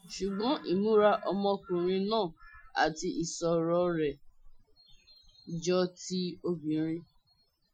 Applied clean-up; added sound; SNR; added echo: classical method Wiener filter.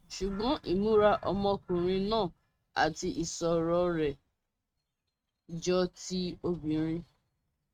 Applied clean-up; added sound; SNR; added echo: neural mask model RNNoise.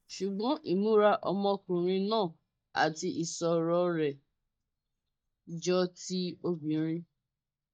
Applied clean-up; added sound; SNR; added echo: neural mask model DeepFilterNet 3.